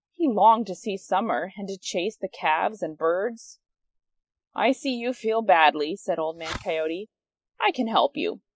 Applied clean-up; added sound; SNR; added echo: classical method spectral subtraction.